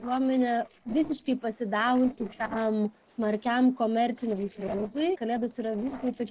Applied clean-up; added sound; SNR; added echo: neural separator model SepFormer DNS4.